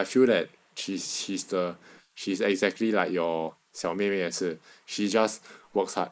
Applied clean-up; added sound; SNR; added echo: neural mask model Resemble Enhance denoiser.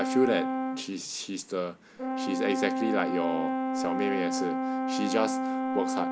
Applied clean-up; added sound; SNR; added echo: none; Brass instrument; -1 dB; none.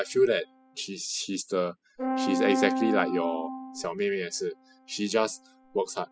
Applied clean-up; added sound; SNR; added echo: classical method spectral subtraction.